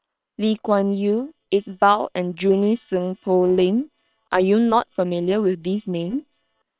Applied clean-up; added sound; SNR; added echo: neural separator model SepFormer WHAM!.